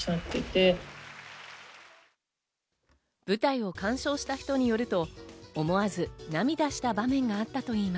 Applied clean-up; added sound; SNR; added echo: none; none; none; none.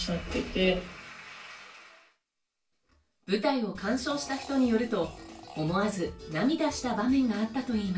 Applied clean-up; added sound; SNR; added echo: none; Fart; 20 dB; reverberation time 0.3 s.